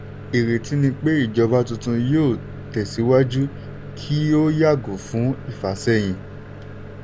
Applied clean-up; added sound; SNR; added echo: none; Microwave oven; 13 dB; none.